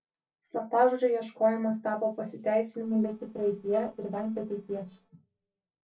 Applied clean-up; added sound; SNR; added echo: neural separator model SepFormer DNS4.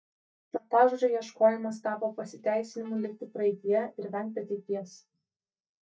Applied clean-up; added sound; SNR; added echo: neural mask model DeepFilterNet 3.